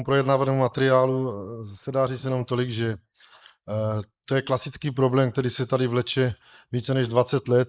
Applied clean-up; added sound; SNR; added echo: neural mask model Resemble Enhance denoiser.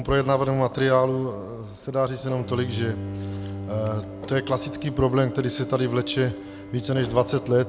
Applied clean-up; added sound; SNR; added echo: none; Walk, footsteps + Bowed string instrument; 11 dB; none.